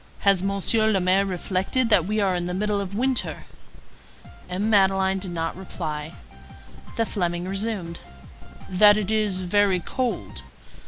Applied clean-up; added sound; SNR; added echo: none; Drum kit; 17 dB; none.